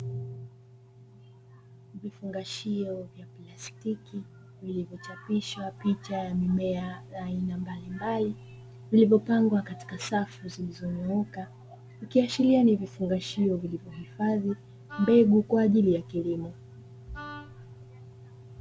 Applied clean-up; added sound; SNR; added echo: none; Wind instrument, woodwind instrument; 17 dB; none.